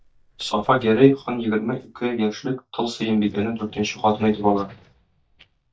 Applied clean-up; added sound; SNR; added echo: neural mask model DeepFilterNet 3.